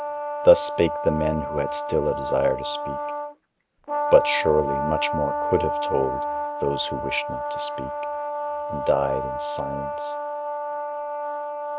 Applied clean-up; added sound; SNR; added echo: none; Brass instrument; 2 dB; none.